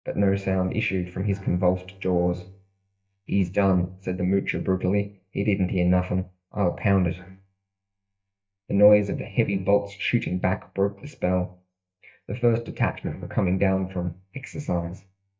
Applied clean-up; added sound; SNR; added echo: neural mask model DeepFilterNet 3.